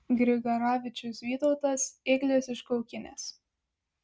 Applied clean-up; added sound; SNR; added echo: none; none; none; none.